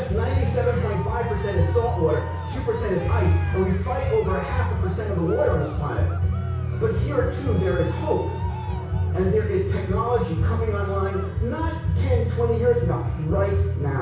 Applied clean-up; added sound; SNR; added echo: none; Cheering; 19 dB; reverberation time 0.6 s.